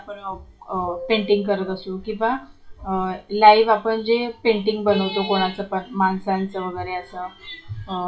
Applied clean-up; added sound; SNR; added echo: classical method WPE with log-MMSE.